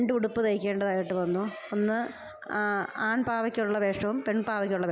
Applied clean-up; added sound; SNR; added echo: none; none; none; none.